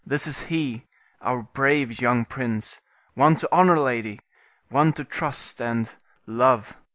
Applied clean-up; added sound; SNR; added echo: none; none; none; none.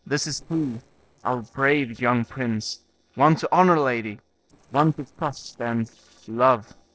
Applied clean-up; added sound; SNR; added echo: neural separator model SepFormer DNS4.